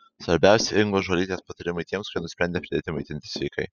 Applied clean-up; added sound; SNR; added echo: classical method spectral subtraction.